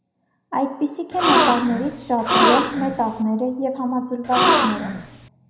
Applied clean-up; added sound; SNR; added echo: none; Gasp; -3 dB; reverberation time 0.8 s.